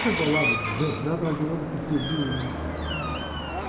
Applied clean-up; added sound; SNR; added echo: none; Door; 1 dB; reverberation time 1.6 s.